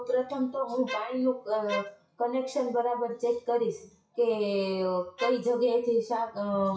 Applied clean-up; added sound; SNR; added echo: classical method WPE with log-MMSE.